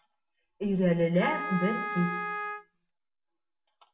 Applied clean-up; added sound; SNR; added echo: none; Wind instrument, woodwind instrument; 5 dB; reverberation time 0.7 s.